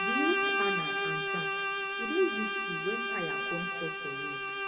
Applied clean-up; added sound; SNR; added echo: none; Bowed string instrument; -4 dB; reverberation time 1.6 s.